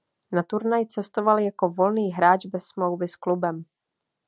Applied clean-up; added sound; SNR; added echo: none; none; none; none.